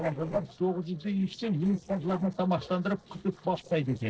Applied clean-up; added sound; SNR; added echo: neural separator model SepFormer DNS4.